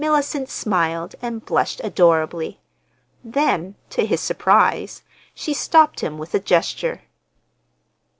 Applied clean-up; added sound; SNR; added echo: none; none; none; none.